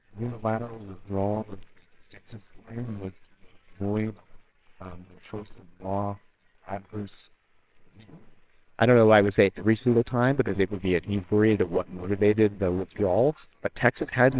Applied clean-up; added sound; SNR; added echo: neural separator model SepFormer WHAMR!.